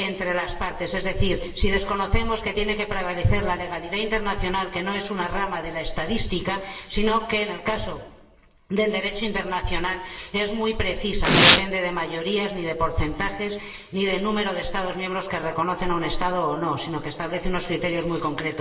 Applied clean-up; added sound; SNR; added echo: none; Domestic sounds, home sounds; -1 dB; reverberation time 1.1 s.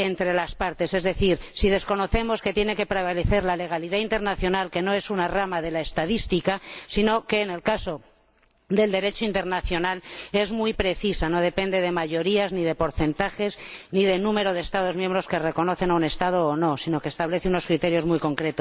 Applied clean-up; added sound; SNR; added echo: none; none; none; none.